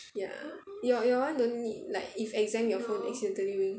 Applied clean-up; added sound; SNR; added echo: none; none; none; none.